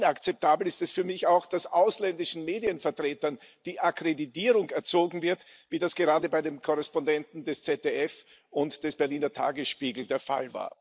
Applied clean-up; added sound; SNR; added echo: neural mask model Resemble Enhance denoiser.